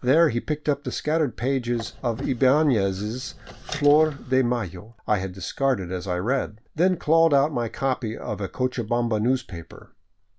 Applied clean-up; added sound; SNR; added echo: none; Squeak; 16 dB; none.